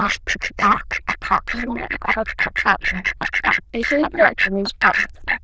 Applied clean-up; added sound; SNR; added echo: neural diffusion model UNIVERSE++.